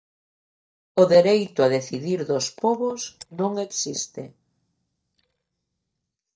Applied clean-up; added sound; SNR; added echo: neural mask model DeepFilterNet 3.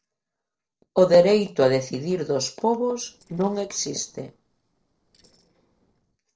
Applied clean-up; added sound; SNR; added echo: neural separator model SepFormer DNS4.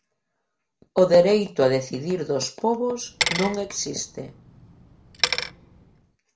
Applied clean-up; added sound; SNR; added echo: none; Bicycle; 6 dB; reverberation time 0.2 s.